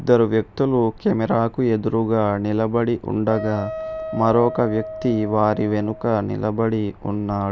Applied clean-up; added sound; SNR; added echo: none; Wind instrument, woodwind instrument; 12 dB; none.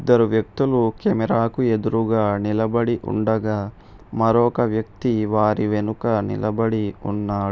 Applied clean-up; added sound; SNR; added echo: none; none; none; none.